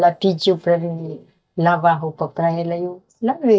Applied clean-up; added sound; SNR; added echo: neural mask model DeepFilterNet 3.